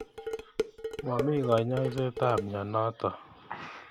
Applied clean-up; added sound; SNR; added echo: none; Dishes, pots, and pans; 6 dB; none.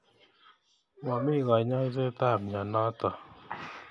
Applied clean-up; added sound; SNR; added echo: none; none; none; none.